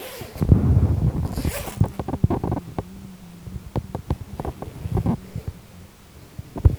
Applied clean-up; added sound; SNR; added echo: none; Zipper (clothing); 19 dB; none.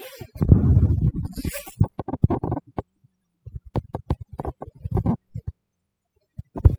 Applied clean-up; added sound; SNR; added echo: classical method spectral subtraction.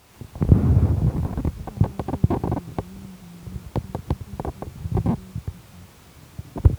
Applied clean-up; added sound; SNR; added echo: none; none; none; none.